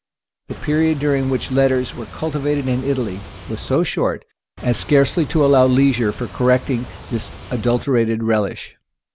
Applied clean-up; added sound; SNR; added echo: none; Boat, Water vehicle; 15 dB; none.